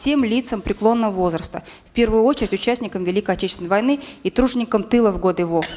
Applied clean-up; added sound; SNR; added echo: none; none; none; none.